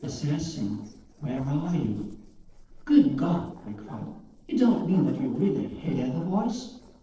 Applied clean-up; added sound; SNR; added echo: neural separator model SepFormer DNS4.